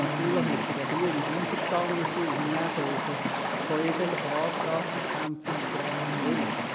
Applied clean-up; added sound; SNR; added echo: none; Stream; -2 dB; none.